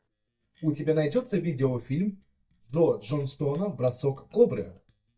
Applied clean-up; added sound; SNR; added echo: neural mask model DeepFilterNet 3.